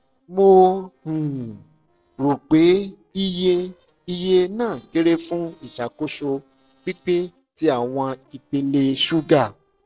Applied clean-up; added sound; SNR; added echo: neural separator model SepFormer DNS4.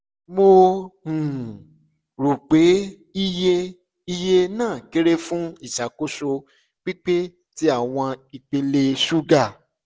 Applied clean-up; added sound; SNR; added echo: none; none; none; none.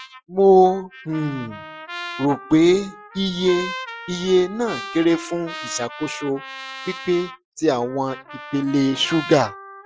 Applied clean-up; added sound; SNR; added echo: classical method Wiener filter.